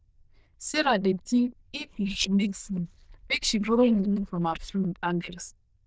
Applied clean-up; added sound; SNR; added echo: neural diffusion model UNIVERSE++.